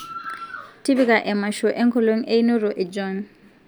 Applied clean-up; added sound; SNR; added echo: none; none; none; none.